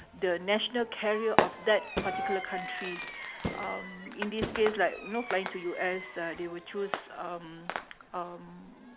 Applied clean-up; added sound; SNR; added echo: none; Fireworks + Crowd / Fireworks; 4 dB; none.